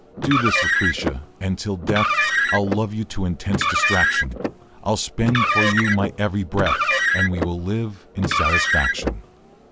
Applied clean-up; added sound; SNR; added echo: none; Car; -1 dB; none.